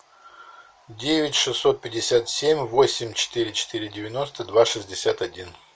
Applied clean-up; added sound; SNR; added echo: none; none; none; none.